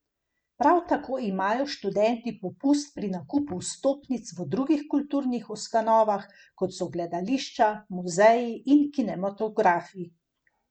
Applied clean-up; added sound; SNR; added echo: none; none; none; none.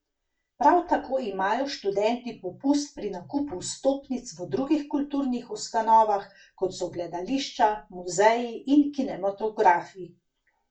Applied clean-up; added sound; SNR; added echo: none; none; none; reverberation time 0.2 s.